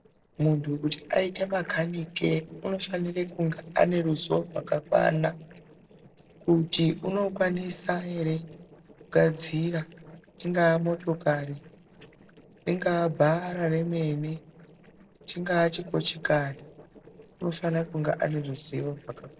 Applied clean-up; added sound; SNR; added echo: neural separator model SepFormer DNS4.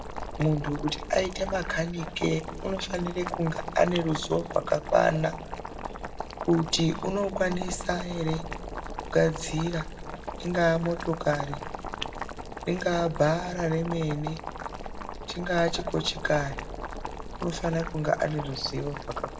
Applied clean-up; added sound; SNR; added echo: none; Boiling; 8 dB; reverberation time 0.8 s.